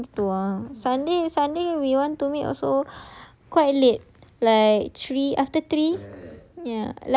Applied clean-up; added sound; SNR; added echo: none; none; none; none.